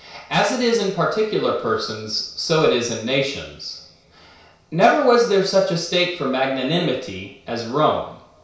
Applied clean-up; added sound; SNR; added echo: none; none; none; reverberation time 0.6 s.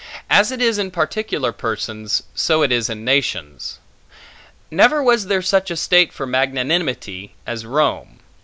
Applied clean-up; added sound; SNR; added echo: none; none; none; none.